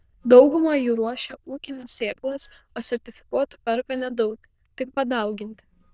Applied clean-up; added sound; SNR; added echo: neural diffusion model UNIVERSE++.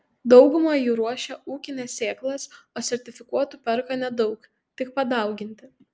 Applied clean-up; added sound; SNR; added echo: none; none; none; none.